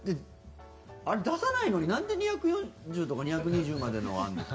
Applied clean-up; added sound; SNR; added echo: none; none; none; none.